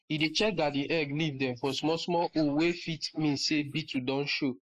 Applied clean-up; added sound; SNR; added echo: neural mask model Resemble Enhance denoiser.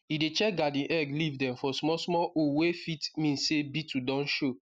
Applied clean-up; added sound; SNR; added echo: none; none; none; none.